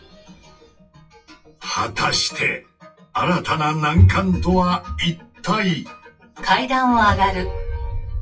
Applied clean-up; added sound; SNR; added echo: classical method WPE with log-MMSE.